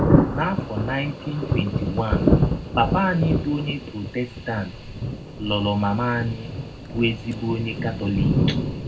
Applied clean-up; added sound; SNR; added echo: none; Thunder; -2 dB; reverberation time 0.3 s.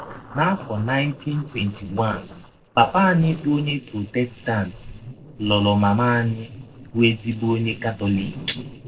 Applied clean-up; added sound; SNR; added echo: neural separator model SepFormer DNS4.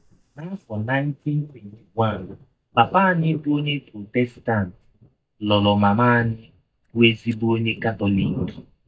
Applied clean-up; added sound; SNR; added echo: neural mask model DeepFilterNet 3.